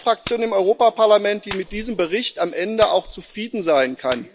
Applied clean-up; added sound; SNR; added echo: none; Clapping; 18 dB; none.